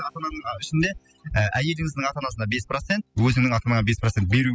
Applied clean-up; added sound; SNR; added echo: classical method spectral subtraction.